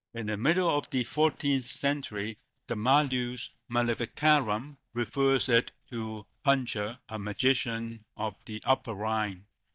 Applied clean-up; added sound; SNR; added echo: neural mask model DeepFilterNet 3.